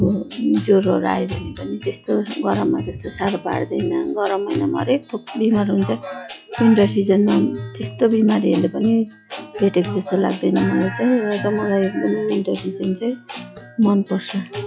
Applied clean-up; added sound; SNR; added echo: classical method log-MMSE.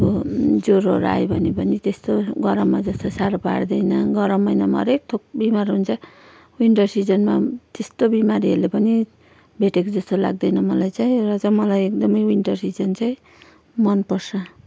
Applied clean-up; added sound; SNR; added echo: none; none; none; none.